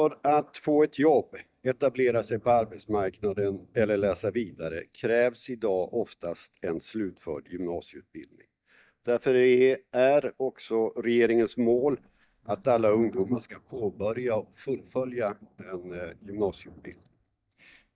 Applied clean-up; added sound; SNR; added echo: neural mask model DeepFilterNet 3.